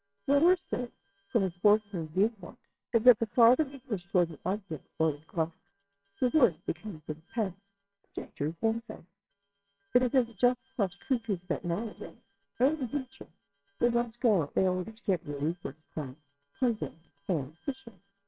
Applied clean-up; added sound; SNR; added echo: neural separator model SepFormer WHAMR!.